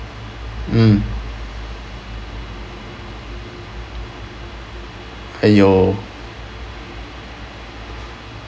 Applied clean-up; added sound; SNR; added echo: none; none; none; none.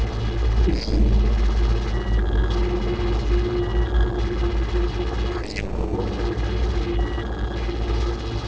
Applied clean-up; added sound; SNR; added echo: neural separator model SepFormer DNS4.